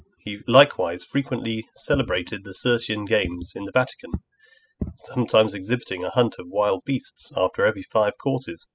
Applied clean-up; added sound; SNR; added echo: classical method spectral subtraction.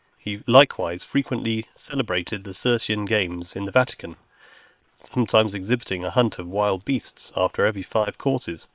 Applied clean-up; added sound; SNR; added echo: neural separator model SepFormer WHAM!.